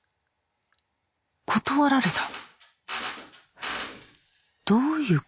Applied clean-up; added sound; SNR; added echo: none; Drill; 9 dB; none.